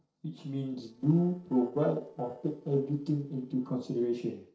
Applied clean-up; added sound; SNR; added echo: neural separator model SepFormer DNS4.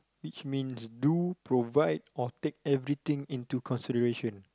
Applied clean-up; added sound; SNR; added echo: none; none; none; none.